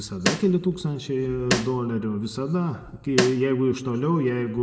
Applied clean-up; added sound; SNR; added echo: none; Snare drum; 3 dB; reverberation time 1.2 s.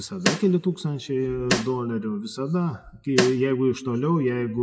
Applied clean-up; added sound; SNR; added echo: classical method WPE with log-MMSE.